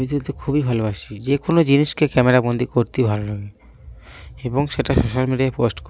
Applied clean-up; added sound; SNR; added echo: none; none; none; none.